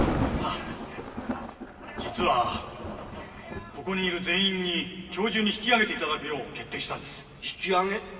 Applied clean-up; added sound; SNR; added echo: none; Thunder; 6 dB; reverberation time 2.5 s.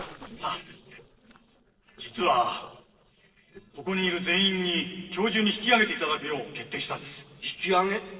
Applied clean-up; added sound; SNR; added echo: neural separator model SepFormer DNS4.